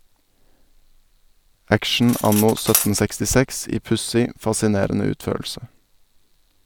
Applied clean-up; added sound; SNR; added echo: none; Cutlery, silverware; 8 dB; none.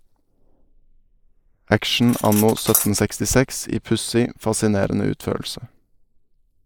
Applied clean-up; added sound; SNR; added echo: neural mask model Resemble Enhance denoiser.